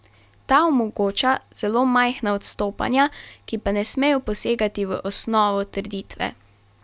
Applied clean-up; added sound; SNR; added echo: none; none; none; none.